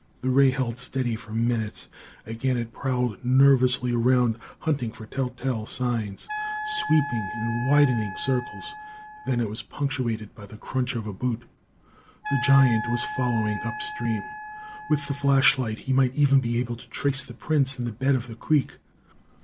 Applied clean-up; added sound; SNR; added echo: none; Wind instrument, woodwind instrument; 9 dB; none.